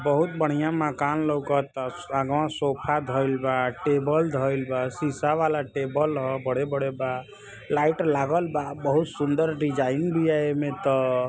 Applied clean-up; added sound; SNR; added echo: none; none; none; none.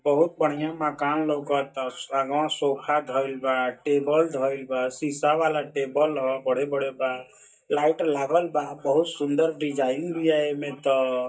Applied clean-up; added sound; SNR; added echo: neural mask model DeepFilterNet 3.